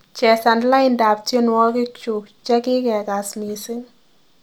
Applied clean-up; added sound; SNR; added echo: none; none; none; none.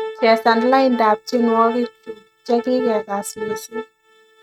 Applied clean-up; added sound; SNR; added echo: neural mask model RNNoise.